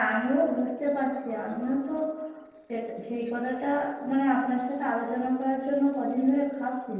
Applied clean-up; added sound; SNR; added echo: neural separator model SepFormer DNS4.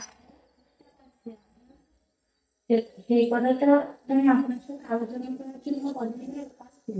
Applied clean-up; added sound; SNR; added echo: neural mask model DeepFilterNet 3.